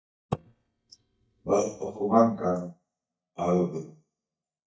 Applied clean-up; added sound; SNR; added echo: neural mask model DeepFilterNet 3.